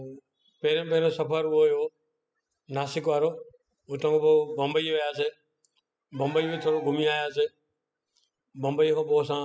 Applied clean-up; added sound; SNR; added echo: classical method spectral subtraction.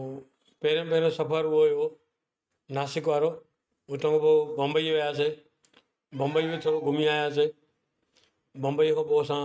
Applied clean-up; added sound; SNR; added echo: neural mask model RNNoise.